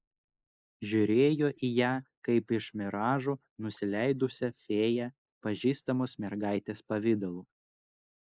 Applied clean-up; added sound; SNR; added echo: neural mask model Resemble Enhance denoiser.